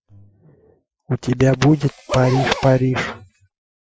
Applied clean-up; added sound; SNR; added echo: classical method Wiener filter.